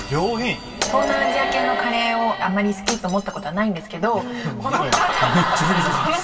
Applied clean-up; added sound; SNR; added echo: none; Shatter; 14 dB; reverberation time 2.1 s.